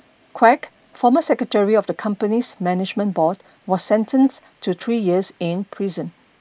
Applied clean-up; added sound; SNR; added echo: none; none; none; none.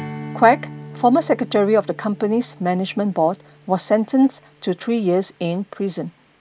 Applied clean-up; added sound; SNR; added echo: none; Strum; 18 dB; none.